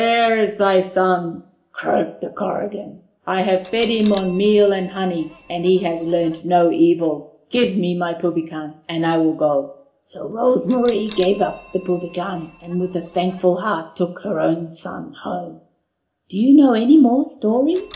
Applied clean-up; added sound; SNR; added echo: none; Bell; 14 dB; reverberation time 0.4 s.